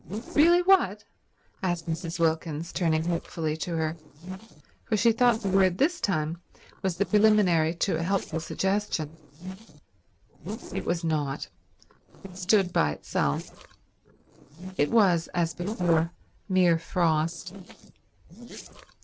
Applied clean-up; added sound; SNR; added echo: neural separator model SepFormer DNS4.